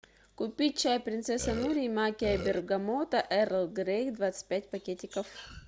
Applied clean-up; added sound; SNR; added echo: none; Burping, eructation; 6 dB; none.